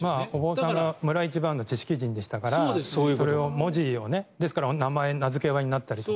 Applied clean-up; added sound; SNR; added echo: none; none; none; none.